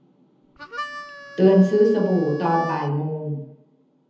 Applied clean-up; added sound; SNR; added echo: none; Harmonica; 15 dB; reverberation time 0.8 s.